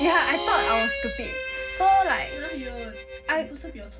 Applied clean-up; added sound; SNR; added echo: none; Harmonica; 7 dB; reverberation time 0.4 s.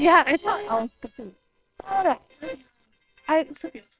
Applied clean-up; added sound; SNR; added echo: neural separator model SepFormer WHAMR!.